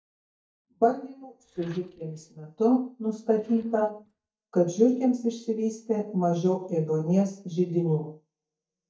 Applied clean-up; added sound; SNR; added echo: neural mask model DeepFilterNet 3.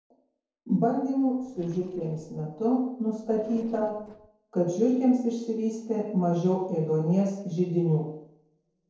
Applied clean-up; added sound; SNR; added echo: neural separator model SepFormer DNS4.